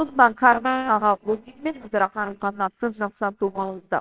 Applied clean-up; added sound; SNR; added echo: neural separator model SepFormer WHAMR!.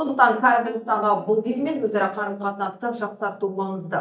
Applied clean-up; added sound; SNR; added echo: neural mask model DeepFilterNet 3.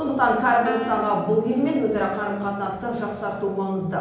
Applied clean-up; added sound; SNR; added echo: none; Wind instrument, woodwind instrument; 15 dB; reverberation time 1.0 s.